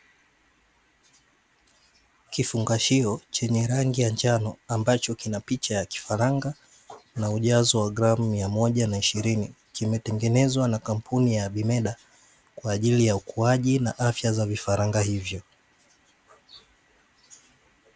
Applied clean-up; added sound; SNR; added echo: none; none; none; none.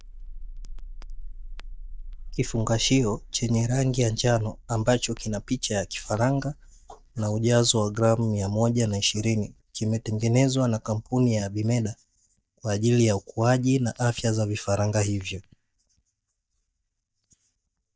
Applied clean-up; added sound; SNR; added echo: neural mask model DeepFilterNet 3.